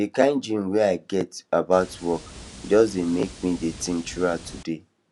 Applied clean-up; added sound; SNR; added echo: none; Water; 17 dB; none.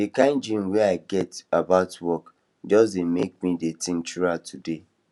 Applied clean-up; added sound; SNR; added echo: none; none; none; none.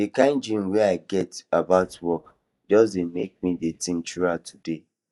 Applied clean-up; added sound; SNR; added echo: neural mask model DeepFilterNet 3.